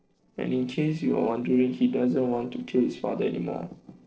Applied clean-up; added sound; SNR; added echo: neural separator model SepFormer DNS4.